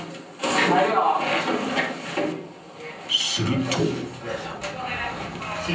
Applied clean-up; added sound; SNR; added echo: none; none; none; reverberation time 0.6 s.